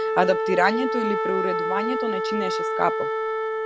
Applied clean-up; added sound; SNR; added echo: none; Wind instrument, woodwind instrument; -1 dB; none.